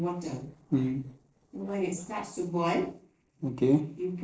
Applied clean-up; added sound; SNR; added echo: neural separator model SepFormer DNS4.